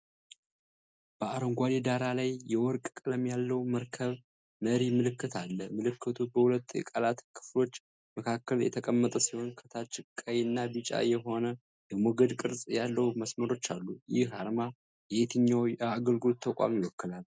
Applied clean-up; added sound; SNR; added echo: none; none; none; none.